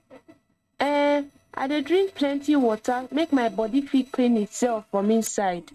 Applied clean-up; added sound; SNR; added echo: neural mask model RNNoise.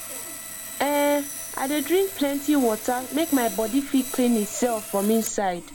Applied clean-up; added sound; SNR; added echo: none; Sawing; 11 dB; none.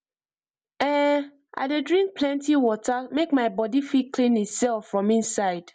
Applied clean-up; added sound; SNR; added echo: none; none; none; none.